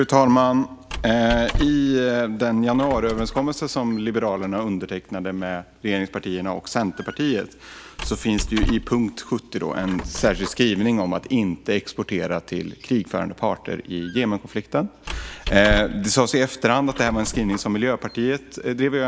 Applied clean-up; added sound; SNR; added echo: none; Squeak; 12 dB; none.